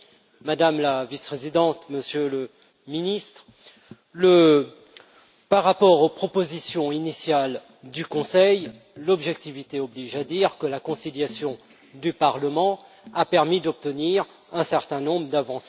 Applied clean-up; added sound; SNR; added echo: none; none; none; none.